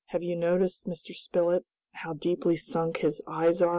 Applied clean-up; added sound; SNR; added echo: none; none; none; none.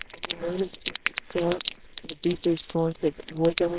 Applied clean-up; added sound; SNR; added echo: neural separator model SepFormer WHAMR!.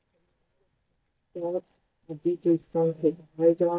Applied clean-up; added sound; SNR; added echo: neural mask model DeepFilterNet 3.